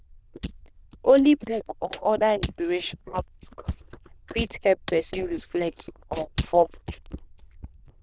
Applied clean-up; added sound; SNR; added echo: neural diffusion model UNIVERSE++.